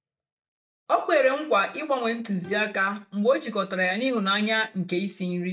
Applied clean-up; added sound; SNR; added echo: neural mask model DeepFilterNet 3.